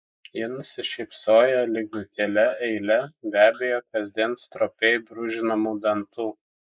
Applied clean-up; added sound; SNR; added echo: neural mask model Resemble Enhance denoiser.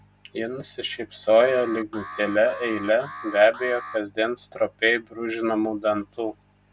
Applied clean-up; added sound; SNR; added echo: none; Alarm; 15 dB; none.